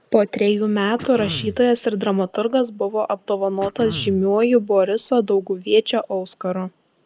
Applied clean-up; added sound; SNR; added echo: none; Cough; 16 dB; none.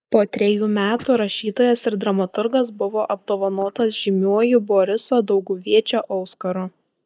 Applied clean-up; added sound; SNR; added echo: neural mask model DeepFilterNet 3.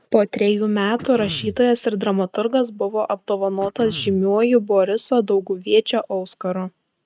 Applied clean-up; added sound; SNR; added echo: neural mask model RNNoise.